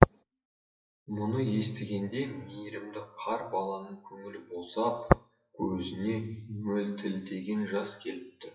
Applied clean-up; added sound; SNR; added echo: classical method WPE with log-MMSE.